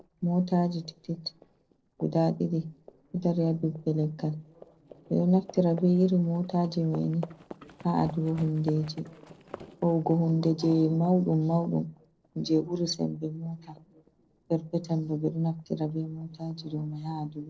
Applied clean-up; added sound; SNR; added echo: neural separator model SepFormer DNS4.